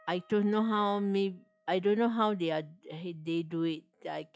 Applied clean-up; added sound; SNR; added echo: classical method log-MMSE.